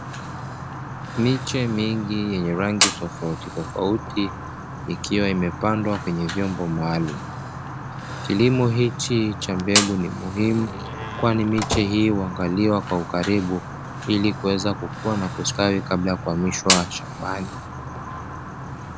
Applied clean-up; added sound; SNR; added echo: none; Fire + Slam; 6 dB; none.